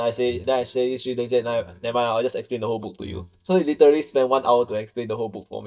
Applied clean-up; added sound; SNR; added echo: neural mask model DeepFilterNet 3.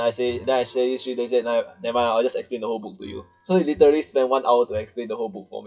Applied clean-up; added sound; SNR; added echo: classical method WPE with log-MMSE.